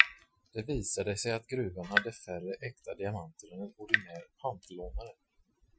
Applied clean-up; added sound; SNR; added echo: classical method Wiener filter.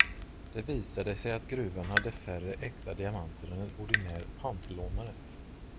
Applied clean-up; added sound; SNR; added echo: none; Drip / Water tap, faucet; 0 dB; none.